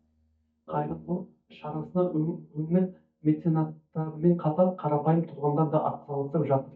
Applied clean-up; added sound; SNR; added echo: neural mask model DeepFilterNet 3.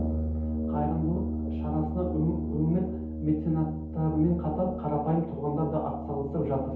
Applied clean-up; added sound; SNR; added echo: none; Brass instrument; 3 dB; reverberation time 0.8 s.